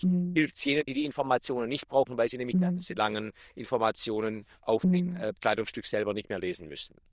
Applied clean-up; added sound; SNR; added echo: neural diffusion model UNIVERSE++.